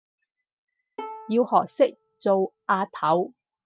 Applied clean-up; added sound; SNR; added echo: none; Bowed string instrument; 19 dB; none.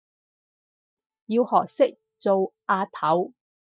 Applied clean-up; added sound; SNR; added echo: neural mask model DeepFilterNet 3.